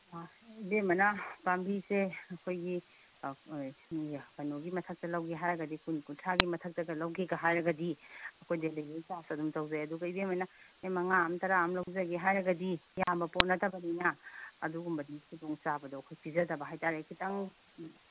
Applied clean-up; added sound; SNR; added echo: none; Camera; 11 dB; none.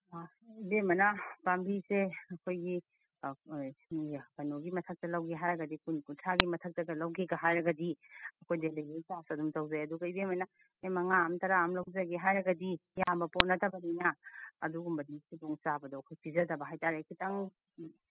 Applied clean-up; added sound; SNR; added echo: classical method spectral subtraction.